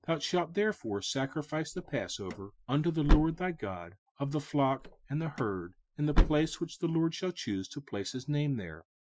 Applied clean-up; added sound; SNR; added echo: classical method Wiener filter.